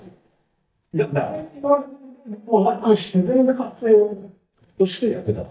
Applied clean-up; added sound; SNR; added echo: neural mask model DeepFilterNet 3.